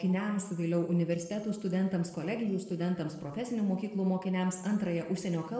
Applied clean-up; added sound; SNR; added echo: neural separator model SepFormer DNS4.